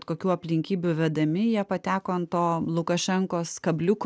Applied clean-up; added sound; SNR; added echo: none; none; none; none.